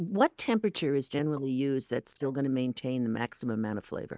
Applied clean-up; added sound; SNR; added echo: neural mask model DeepFilterNet 3.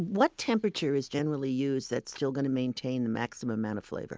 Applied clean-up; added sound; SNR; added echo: none; none; none; none.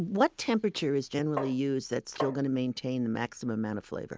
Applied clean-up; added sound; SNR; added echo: none; Tap; 8 dB; none.